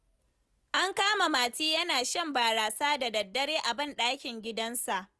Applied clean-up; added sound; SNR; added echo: none; none; none; none.